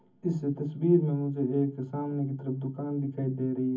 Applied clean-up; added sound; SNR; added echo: none; none; none; reverberation time 0.3 s.